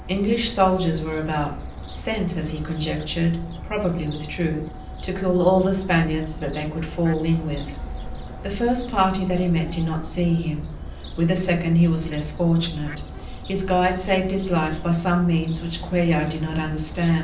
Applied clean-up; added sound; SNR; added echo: none; Fowl; 10 dB; reverberation time 0.6 s.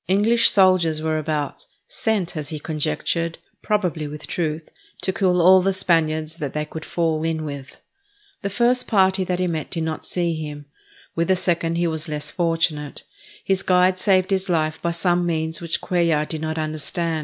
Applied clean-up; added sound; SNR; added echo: none; none; none; none.